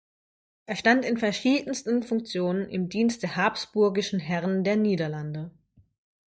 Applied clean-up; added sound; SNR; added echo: neural mask model DeepFilterNet 3.